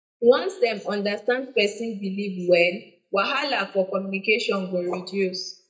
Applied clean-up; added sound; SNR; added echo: neural mask model DeepFilterNet 3.